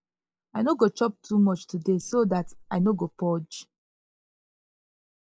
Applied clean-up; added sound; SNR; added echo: neural mask model Resemble Enhance denoiser.